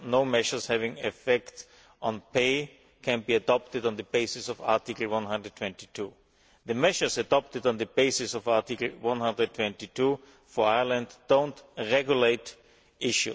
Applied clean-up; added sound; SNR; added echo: none; none; none; none.